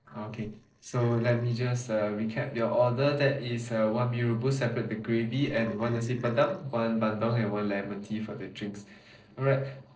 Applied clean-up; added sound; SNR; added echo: neural separator model SepFormer DNS4.